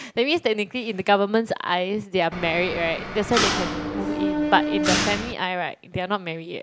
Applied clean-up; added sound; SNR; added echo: none; Mechanisms; 1 dB; none.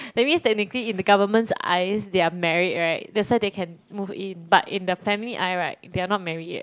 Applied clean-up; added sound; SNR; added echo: none; none; none; none.